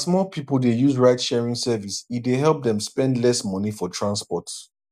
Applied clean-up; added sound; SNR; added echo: none; none; none; none.